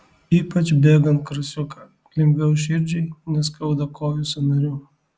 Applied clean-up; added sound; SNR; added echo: none; none; none; none.